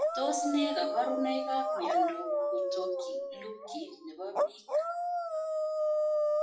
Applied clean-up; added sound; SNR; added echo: classical method WPE with log-MMSE.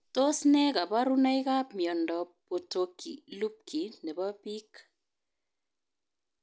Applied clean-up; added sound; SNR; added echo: none; none; none; none.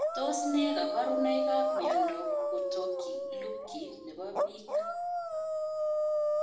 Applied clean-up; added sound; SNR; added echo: none; Dog; -4 dB; reverberation time 0.7 s.